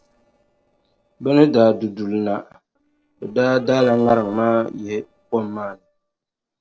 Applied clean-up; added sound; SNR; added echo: neural separator model SepFormer DNS4.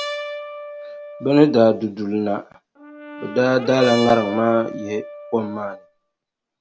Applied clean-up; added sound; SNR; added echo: none; Brass instrument; 12 dB; none.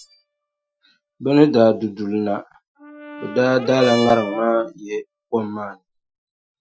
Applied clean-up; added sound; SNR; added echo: classical method Wiener filter.